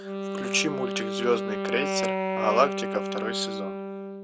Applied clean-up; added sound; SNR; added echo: none; Wind instrument, woodwind instrument; 1 dB; none.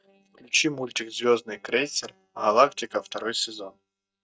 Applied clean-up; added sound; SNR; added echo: neural mask model DeepFilterNet 3.